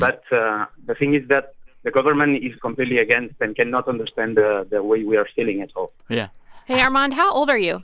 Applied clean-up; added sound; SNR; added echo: none; none; none; none.